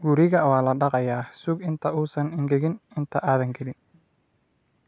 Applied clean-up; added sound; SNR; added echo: none; none; none; none.